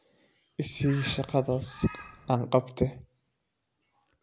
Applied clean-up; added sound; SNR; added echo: none; Bird; 16 dB; none.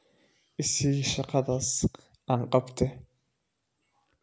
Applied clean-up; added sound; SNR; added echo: none; none; none; none.